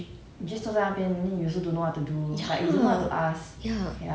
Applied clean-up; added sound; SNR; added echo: none; none; none; none.